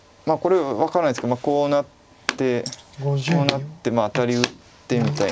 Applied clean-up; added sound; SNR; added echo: none; none; none; none.